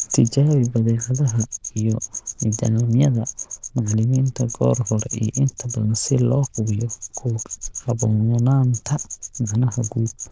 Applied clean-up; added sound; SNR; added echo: neural diffusion model UNIVERSE++.